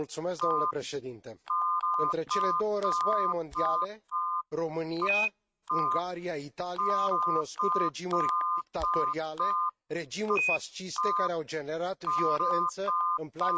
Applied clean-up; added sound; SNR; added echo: neural mask model RNNoise.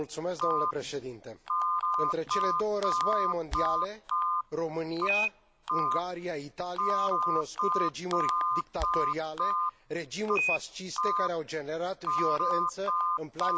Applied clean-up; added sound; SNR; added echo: none; Telephone; -4 dB; none.